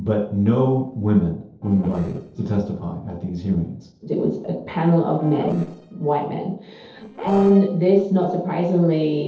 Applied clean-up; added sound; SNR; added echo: neural separator model SepFormer DNS4.